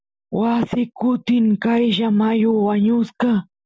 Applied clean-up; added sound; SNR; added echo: none; none; none; none.